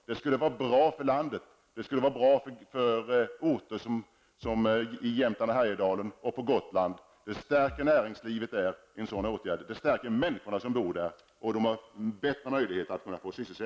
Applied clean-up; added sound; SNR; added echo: none; Bass drum; 18 dB; none.